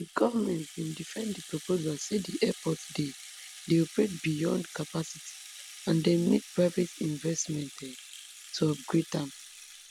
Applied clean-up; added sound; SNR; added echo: none; Rattle (instrument); 16 dB; none.